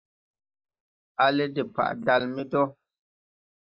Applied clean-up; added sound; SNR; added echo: neural mask model Resemble Enhance denoiser.